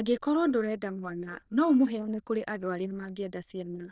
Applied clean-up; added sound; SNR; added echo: neural diffusion model UNIVERSE++.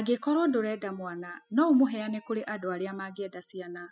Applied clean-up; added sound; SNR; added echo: classical method spectral subtraction.